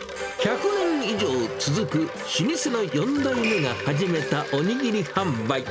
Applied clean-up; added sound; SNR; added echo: none; Wind chime; 10 dB; none.